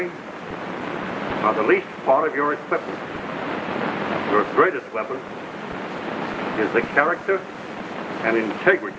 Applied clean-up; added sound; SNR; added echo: none; none; none; none.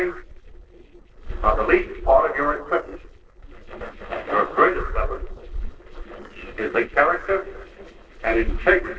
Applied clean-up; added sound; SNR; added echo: neural separator model SepFormer DNS4.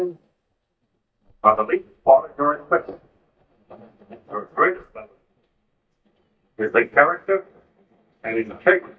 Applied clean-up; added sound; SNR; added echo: neural mask model DeepFilterNet 3.